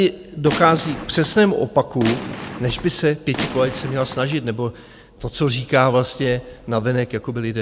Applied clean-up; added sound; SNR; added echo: none; Gunshot, gunfire; 10 dB; none.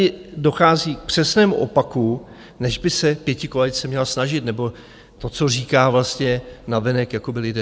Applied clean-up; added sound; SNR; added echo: none; none; none; none.